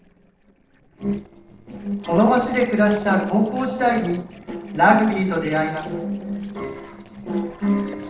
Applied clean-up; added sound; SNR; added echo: neural separator model SepFormer DNS4.